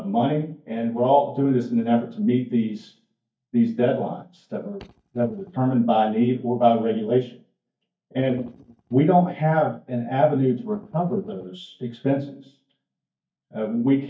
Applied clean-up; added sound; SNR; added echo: neural mask model DeepFilterNet 3.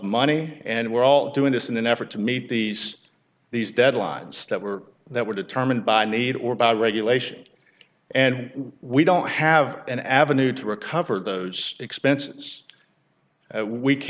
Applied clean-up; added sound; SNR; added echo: none; none; none; none.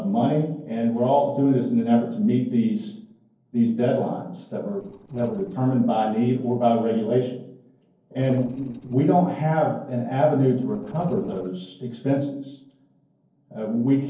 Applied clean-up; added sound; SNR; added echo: neural separator model SepFormer DNS4.